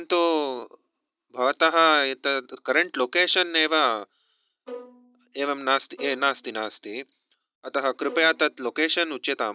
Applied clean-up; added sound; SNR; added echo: neural mask model RNNoise.